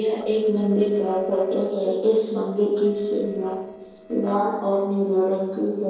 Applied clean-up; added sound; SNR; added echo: neural separator model SepFormer DNS4.